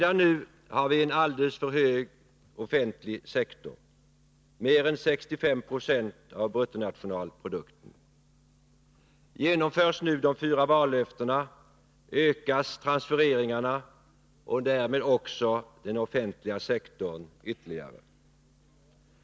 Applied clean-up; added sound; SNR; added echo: none; none; none; none.